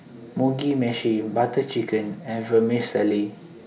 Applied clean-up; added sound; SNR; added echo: none; none; none; none.